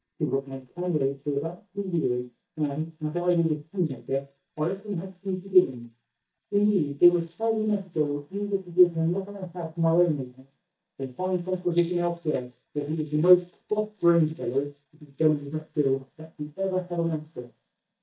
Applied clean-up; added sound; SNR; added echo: neural mask model DeepFilterNet 3.